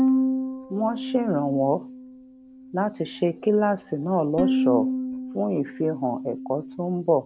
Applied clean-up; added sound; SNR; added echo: none; Bowed string instrument; 3 dB; none.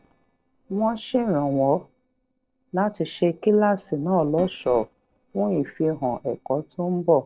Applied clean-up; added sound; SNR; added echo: neural separator model SepFormer DNS4.